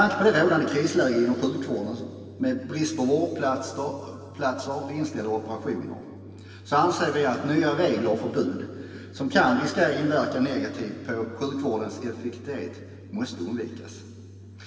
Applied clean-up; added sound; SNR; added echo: none; Organ; 19 dB; reverberation time 2.9 s.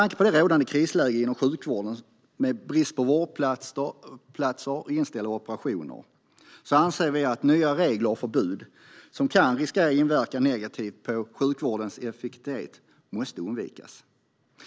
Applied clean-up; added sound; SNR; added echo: none; none; none; none.